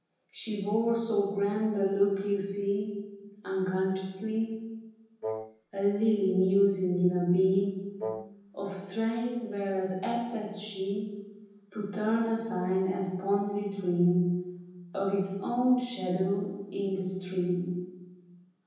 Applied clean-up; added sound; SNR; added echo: none; Wind instrument, woodwind instrument; 7 dB; reverberation time 1.1 s.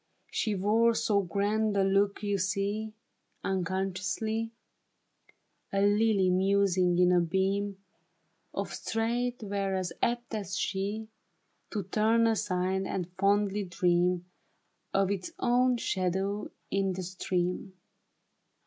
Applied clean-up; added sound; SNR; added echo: none; none; none; none.